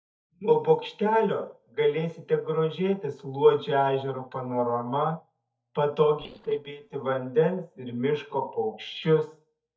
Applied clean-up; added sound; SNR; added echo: neural mask model DeepFilterNet 3.